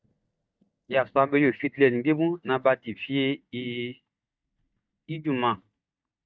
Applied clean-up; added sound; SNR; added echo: neural mask model DeepFilterNet 3.